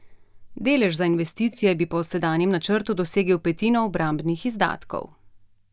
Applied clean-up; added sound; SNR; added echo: neural mask model DeepFilterNet 3.